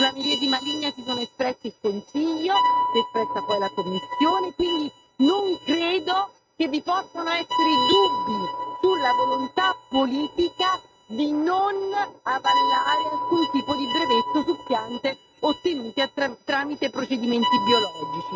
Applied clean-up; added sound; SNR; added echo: neural mask model RNNoise.